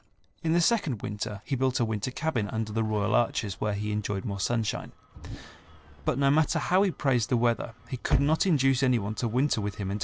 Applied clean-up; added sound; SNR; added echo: neural separator model SepFormer DNS4.